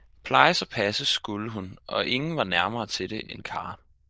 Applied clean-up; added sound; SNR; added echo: neural diffusion model UNIVERSE++.